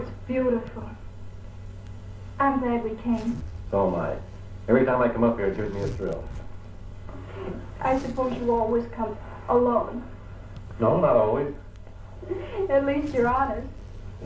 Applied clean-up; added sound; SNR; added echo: none; Zipper (clothing); 13 dB; reverberation time 0.3 s.